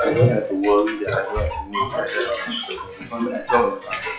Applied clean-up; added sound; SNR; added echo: classical method WPE with log-MMSE.